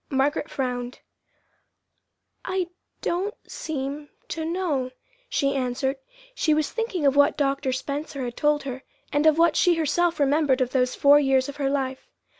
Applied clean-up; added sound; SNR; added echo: none; none; none; none.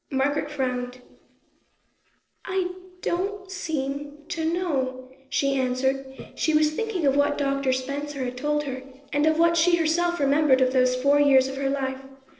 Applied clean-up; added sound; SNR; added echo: neural separator model SepFormer DNS4.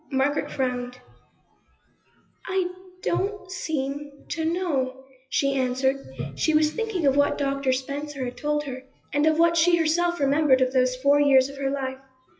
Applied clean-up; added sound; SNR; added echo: classical method WPE with log-MMSE.